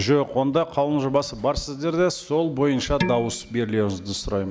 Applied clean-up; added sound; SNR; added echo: none; Dishes, pots, and pans; 10 dB; none.